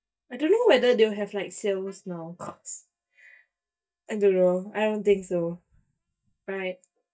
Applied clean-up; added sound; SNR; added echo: neural mask model DeepFilterNet 3.